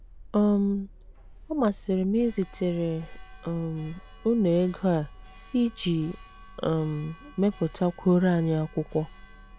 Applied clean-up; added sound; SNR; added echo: none; Church bell; 19 dB; none.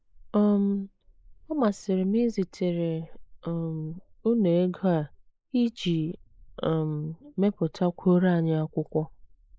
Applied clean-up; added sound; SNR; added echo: neural mask model Resemble Enhance denoiser.